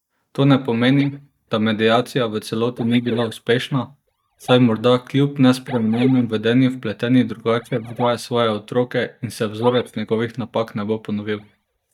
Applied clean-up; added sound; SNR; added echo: neural mask model DeepFilterNet 3.